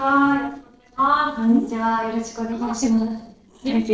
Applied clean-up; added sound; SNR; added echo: neural separator model SepFormer DNS4.